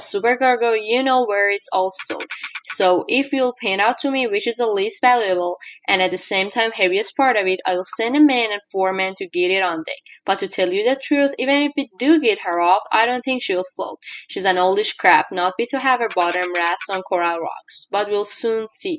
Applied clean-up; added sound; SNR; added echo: classical method spectral subtraction.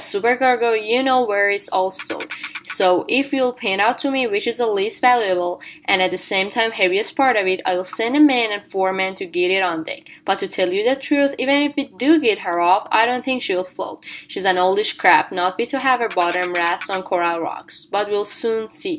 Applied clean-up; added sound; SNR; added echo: none; Ratchet, pawl; 14 dB; none.